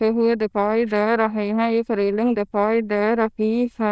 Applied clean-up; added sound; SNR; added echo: neural diffusion model UNIVERSE++.